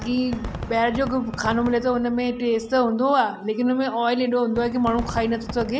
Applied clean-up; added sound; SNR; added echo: none; Fireworks; 14 dB; none.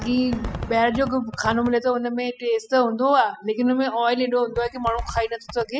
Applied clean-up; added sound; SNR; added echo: classical method spectral subtraction.